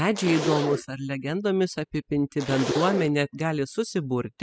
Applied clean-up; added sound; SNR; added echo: classical method spectral subtraction.